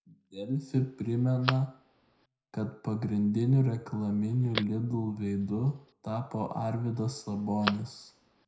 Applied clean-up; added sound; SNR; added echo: none; Telephone; 13 dB; reverberation time 0.4 s.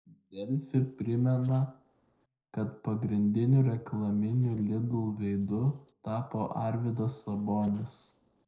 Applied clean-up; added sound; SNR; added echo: neural separator model SepFormer DNS4.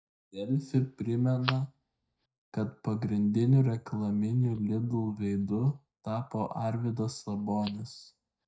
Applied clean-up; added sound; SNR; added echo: neural mask model DeepFilterNet 3.